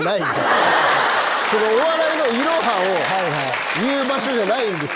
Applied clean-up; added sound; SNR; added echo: none; none; none; none.